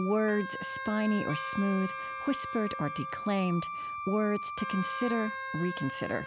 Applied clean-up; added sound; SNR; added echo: none; Wind instrument, woodwind instrument + Wind instrument, woodwind instrument; 6 dB; none.